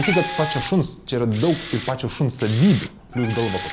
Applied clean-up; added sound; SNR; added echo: none; Meow + Tools; 9 dB; none.